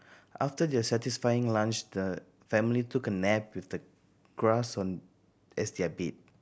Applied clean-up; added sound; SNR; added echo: none; none; none; none.